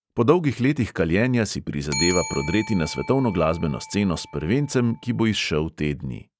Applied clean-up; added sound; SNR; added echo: none; Bell; 11 dB; none.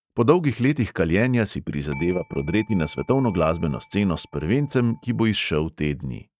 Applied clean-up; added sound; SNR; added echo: neural mask model RNNoise.